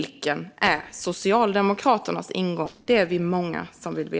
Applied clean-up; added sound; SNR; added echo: neural separator model SepFormer DNS4.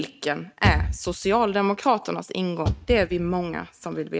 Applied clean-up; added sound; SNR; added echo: neural mask model RNNoise.